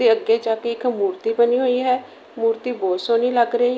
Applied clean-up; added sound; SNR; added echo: none; none; none; none.